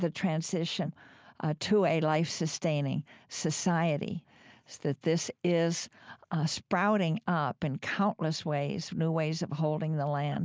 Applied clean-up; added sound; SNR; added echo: none; none; none; none.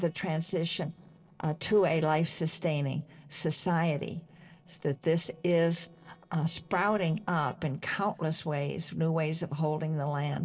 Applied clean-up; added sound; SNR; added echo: neural separator model SepFormer DNS4.